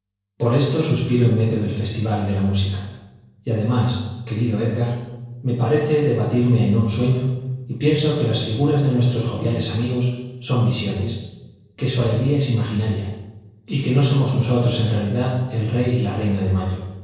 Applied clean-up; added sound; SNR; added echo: neural separator model SepFormer DNS4.